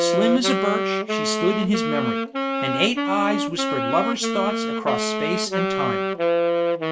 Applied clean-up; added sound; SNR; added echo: none; Wind instrument, woodwind instrument; -2 dB; none.